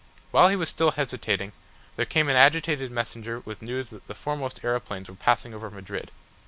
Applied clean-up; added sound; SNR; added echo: none; none; none; none.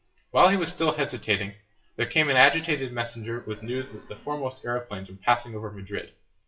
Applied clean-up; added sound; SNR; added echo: classical method WPE with log-MMSE.